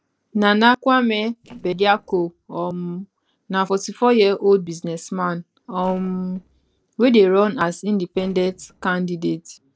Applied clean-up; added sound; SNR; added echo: neural separator model SepFormer DNS4.